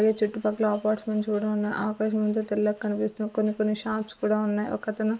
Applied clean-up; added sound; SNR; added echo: none; none; none; none.